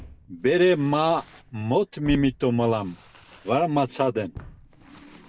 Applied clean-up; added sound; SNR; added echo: none; Walk, footsteps; 19 dB; none.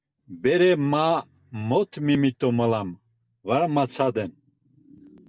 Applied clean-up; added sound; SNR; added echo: none; none; none; none.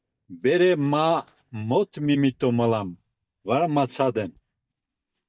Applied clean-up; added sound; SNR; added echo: neural mask model DeepFilterNet 3.